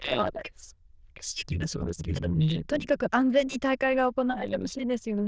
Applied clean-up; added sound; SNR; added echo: neural diffusion model UNIVERSE++.